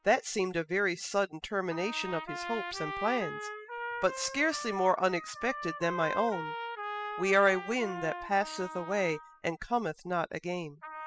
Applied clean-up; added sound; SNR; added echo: classical method spectral subtraction.